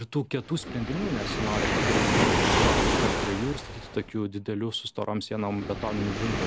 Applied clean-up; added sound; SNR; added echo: none; Waves, surf; -3 dB; none.